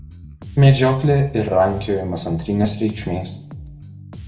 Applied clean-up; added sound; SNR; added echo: none; Bass guitar; 17 dB; reverberation time 0.6 s.